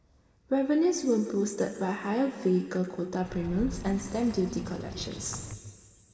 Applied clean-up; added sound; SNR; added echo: none; Bird vocalization, bird call, bird song; 11 dB; reverberation time 2.5 s.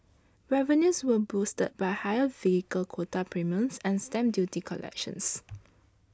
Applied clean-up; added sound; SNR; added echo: none; none; none; none.